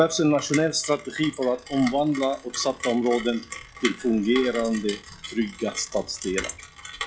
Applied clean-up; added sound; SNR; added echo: classical method log-MMSE.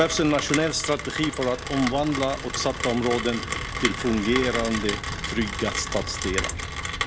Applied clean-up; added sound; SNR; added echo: none; Rain; 4 dB; none.